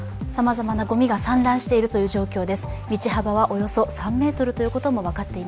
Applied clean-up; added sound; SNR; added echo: none; none; none; none.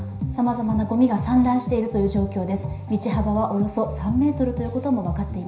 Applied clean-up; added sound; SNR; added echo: none; none; none; reverberation time 0.5 s.